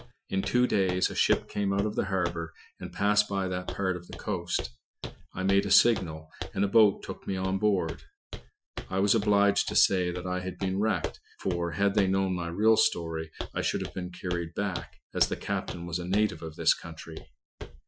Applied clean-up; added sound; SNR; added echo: classical method Wiener filter.